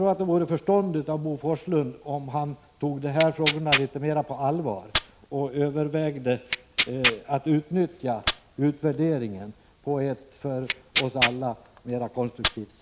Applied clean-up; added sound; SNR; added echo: none; Tearing; 4 dB; none.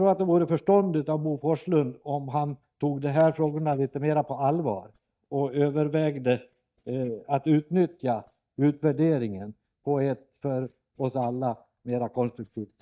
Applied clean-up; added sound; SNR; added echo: neural mask model DeepFilterNet 3.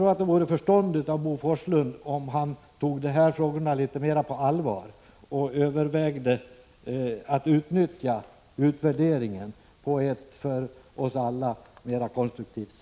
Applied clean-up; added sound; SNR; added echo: none; none; none; none.